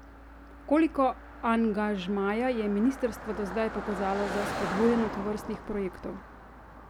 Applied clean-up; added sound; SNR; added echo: none; Car passing by; 9 dB; none.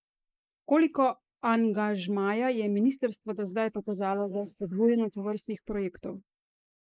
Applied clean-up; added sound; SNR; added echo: neural mask model Resemble Enhance denoiser.